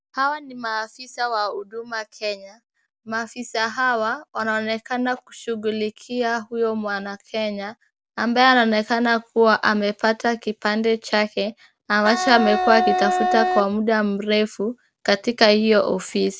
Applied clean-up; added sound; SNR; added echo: none; Wind instrument, woodwind instrument; 0 dB; none.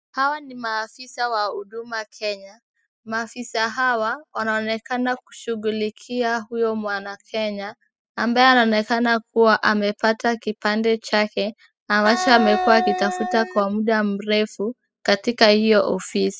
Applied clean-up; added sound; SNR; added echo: classical method spectral subtraction.